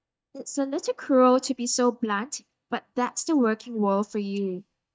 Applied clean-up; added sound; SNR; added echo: neural mask model DeepFilterNet 3.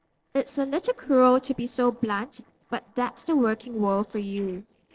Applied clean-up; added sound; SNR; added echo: neural separator model SepFormer DNS4.